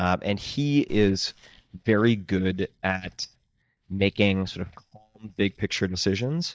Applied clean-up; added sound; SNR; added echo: neural mask model DeepFilterNet 3.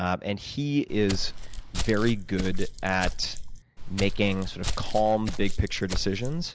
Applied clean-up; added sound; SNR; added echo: none; Walk, footsteps; 1 dB; none.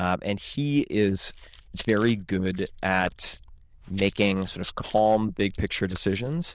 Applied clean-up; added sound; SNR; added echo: neural diffusion model UNIVERSE++.